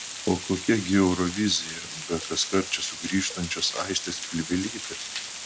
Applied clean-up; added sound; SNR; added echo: none; Water; 9 dB; none.